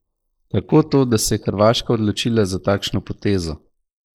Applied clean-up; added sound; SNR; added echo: neural mask model Resemble Enhance denoiser.